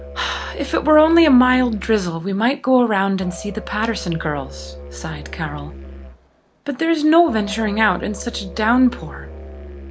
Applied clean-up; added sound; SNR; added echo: none; Musical instrument; 16 dB; none.